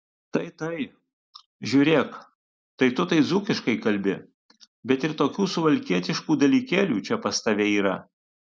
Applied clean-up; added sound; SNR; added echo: none; none; none; none.